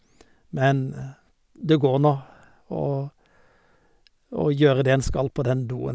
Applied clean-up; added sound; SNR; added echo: none; none; none; none.